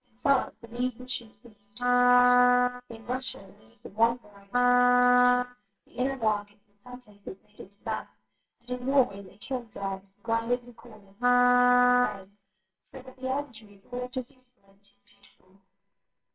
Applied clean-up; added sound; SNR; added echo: neural separator model SepFormer WHAMR!.